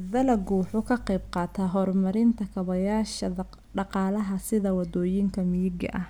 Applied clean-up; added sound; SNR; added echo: none; none; none; none.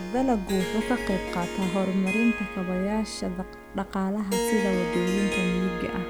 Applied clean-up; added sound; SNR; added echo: none; Harp; 5 dB; none.